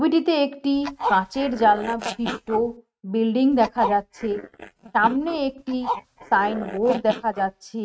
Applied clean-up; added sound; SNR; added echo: neural mask model RNNoise.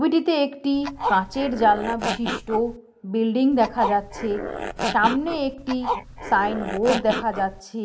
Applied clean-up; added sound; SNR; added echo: none; Zipper (clothing); 6 dB; none.